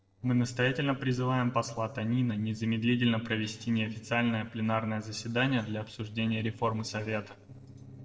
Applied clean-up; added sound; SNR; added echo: neural separator model SepFormer DNS4.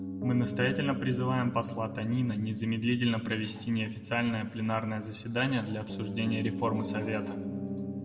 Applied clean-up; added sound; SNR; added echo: none; Piano; 7 dB; reverberation time 1.0 s.